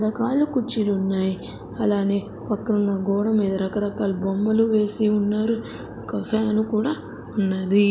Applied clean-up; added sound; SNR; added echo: none; none; none; none.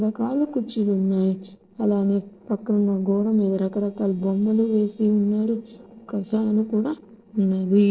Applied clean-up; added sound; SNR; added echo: neural separator model SepFormer DNS4.